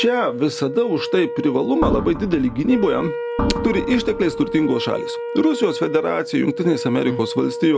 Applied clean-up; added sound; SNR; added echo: none; Wind instrument, woodwind instrument + Organ; 7 dB; none.